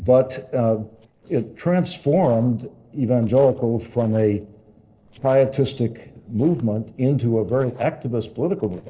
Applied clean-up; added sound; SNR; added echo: neural separator model SepFormer DNS4.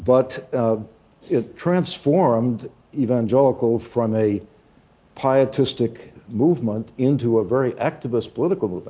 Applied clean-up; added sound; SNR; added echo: none; none; none; none.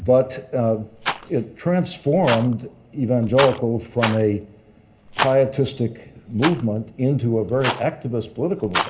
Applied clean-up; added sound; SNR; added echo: none; Rattle; 9 dB; reverberation time 0.4 s.